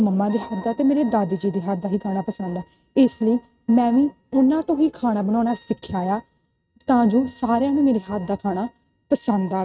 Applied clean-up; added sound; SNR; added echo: neural mask model RNNoise.